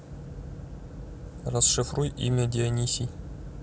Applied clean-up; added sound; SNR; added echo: none; none; none; none.